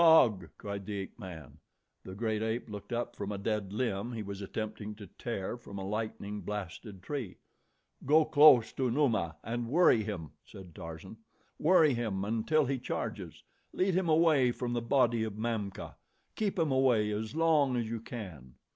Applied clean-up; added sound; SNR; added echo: none; none; none; none.